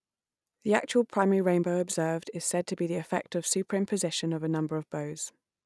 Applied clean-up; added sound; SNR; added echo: none; none; none; none.